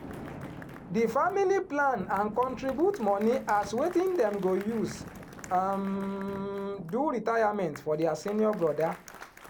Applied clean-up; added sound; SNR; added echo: none; Thunder + Applause; 16 dB; none.